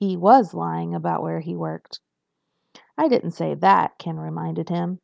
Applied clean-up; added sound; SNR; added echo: none; none; none; none.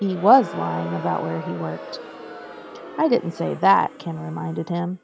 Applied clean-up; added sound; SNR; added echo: none; Crowd; 14 dB; none.